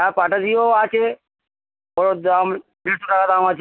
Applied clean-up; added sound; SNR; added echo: none; none; none; none.